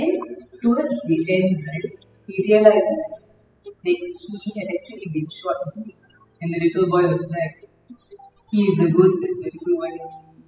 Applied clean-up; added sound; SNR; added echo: classical method spectral subtraction.